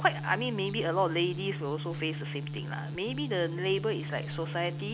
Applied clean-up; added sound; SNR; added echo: none; Organ; 5 dB; none.